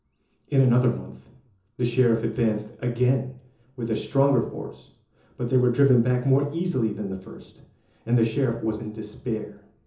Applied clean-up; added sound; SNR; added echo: none; none; none; reverberation time 0.6 s.